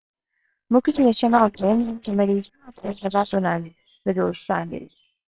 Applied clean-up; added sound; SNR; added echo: neural separator model SepFormer WHAMR!.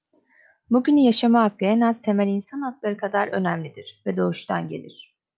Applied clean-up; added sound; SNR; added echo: none; none; none; none.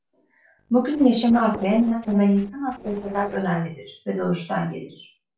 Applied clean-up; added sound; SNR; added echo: neural separator model SepFormer DNS4.